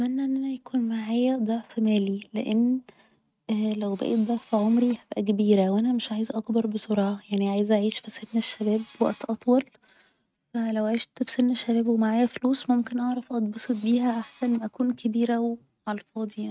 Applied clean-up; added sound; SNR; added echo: neural mask model RNNoise.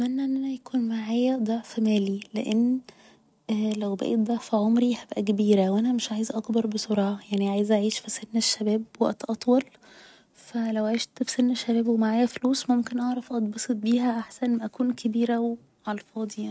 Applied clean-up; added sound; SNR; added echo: none; none; none; none.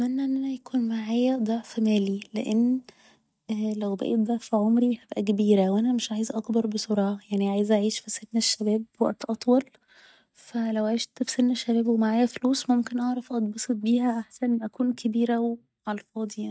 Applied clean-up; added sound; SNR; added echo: neural mask model DeepFilterNet 3.